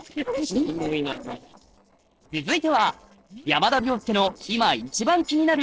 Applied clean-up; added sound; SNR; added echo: neural separator model SepFormer DNS4.